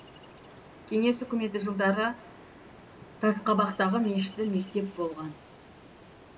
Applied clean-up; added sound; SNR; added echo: none; Ocean; 20 dB; reverberation time 1.5 s.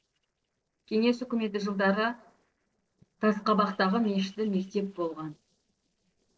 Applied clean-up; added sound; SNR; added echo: neural separator model SepFormer DNS4.